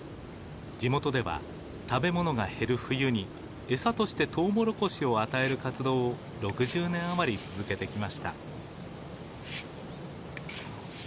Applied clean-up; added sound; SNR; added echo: none; none; none; none.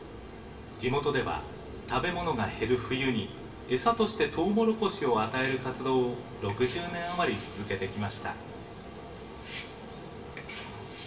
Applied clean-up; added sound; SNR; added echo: none; none; none; reverberation time 0.9 s.